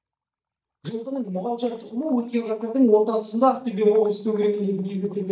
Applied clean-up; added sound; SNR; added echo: neural mask model DeepFilterNet 3.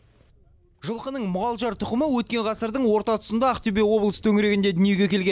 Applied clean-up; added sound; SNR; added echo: none; none; none; none.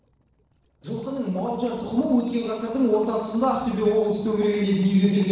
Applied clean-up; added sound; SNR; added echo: neural separator model SepFormer DNS4.